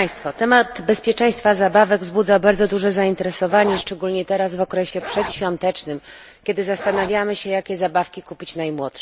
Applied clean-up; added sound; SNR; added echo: none; Zipper (clothing); 10 dB; none.